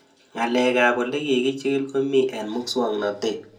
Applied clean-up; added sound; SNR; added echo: none; none; none; reverberation time 0.2 s.